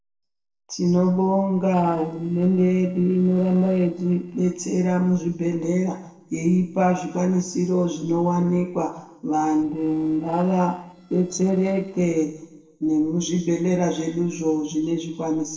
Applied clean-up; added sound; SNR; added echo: neural separator model SepFormer DNS4.